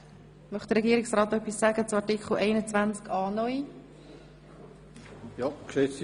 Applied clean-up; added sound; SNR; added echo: none; none; none; none.